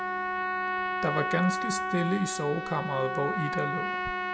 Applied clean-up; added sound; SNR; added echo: none; Trumpet; 0 dB; none.